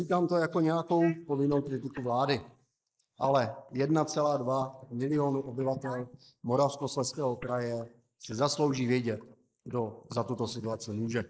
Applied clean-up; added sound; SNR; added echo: neural mask model Resemble Enhance denoiser.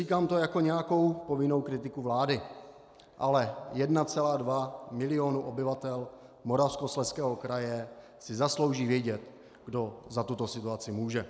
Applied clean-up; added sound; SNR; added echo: none; none; none; none.